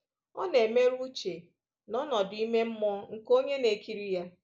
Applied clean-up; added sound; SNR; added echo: none; none; none; none.